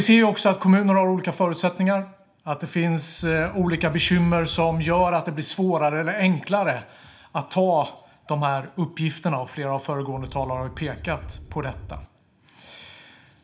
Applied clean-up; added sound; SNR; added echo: none; Wind; 15 dB; reverberation time 0.6 s.